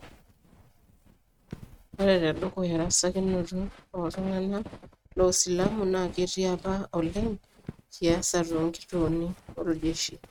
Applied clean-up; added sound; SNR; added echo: neural mask model RNNoise.